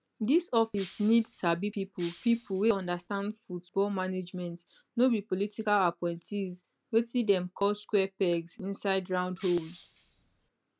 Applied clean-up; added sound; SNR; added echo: none; Shatter; 16 dB; none.